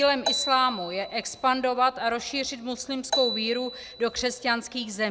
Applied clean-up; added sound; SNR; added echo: none; Marimba, xylophone; 7 dB; none.